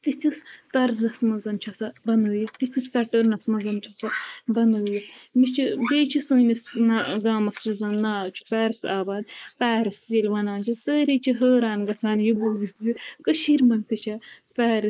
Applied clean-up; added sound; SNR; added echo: neural mask model Resemble Enhance denoiser.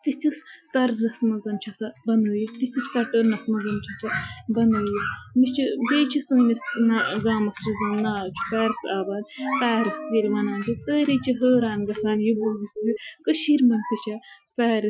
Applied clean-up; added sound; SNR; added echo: classical method Wiener filter.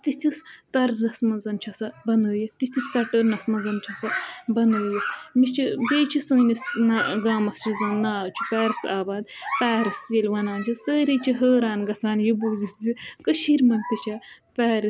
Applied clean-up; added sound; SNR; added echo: none; none; none; none.